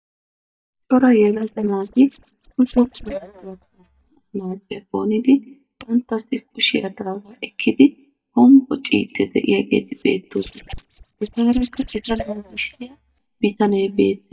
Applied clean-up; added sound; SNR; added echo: neural mask model DeepFilterNet 3.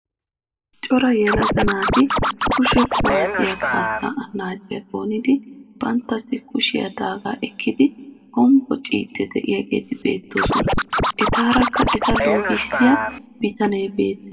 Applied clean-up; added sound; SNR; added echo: none; Scratching (performance technique); 0 dB; reverberation time 0.9 s.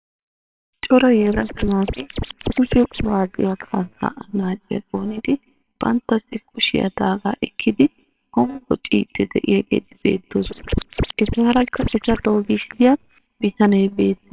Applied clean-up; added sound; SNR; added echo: neural separator model SepFormer WHAMR!.